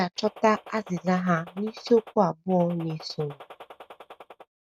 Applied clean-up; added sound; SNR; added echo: neural mask model RNNoise.